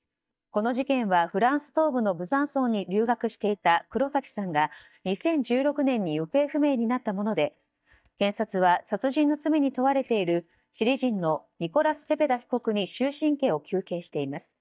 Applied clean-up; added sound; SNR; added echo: neural mask model DeepFilterNet 3.